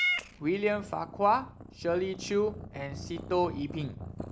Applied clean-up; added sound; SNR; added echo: none; Meow / Purr; 7 dB; none.